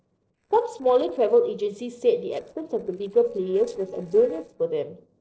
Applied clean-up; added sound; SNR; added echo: neural separator model SepFormer DNS4.